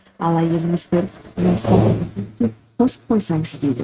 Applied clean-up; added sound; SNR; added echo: neural mask model RNNoise.